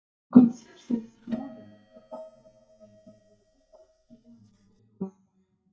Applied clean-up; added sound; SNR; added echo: neural mask model DeepFilterNet 3.